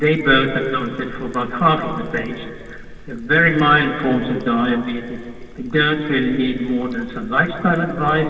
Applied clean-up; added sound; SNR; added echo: none; Trickle, dribble; 15 dB; reverberation time 2.4 s.